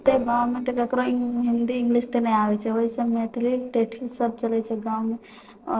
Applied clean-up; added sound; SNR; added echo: neural separator model SepFormer DNS4.